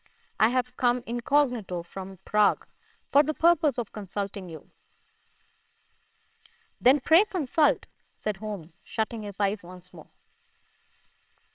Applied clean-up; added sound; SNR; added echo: neural separator model SepFormer WHAMR!.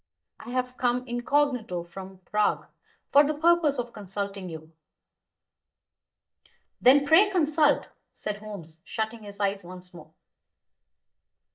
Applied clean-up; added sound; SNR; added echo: neural mask model DeepFilterNet 3.